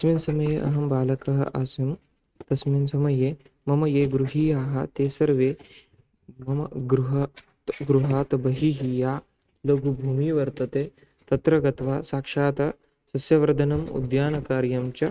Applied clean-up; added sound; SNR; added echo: neural mask model RNNoise.